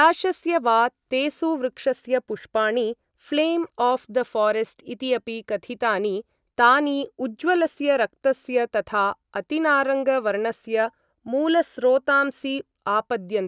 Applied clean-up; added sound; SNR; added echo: none; none; none; none.